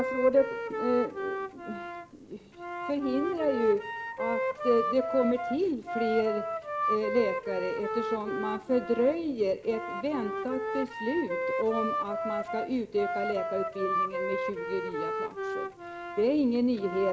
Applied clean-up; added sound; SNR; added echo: none; Wind instrument, woodwind instrument; 4 dB; none.